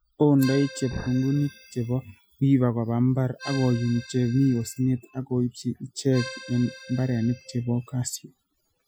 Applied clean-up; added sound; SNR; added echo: classical method Wiener filter.